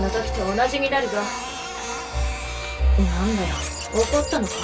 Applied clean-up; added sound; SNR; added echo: none; Printer; 9 dB; reverberation time 0.2 s.